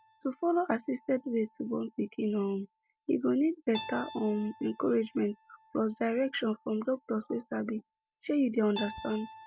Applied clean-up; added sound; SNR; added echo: none; Keyboard (musical); 19 dB; none.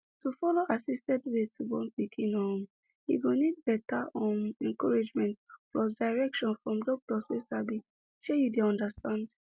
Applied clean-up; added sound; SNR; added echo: none; none; none; none.